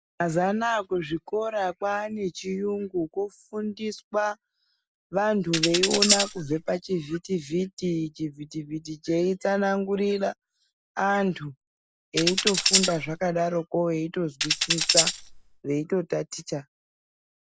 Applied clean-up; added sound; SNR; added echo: none; Tambourine; -2 dB; none.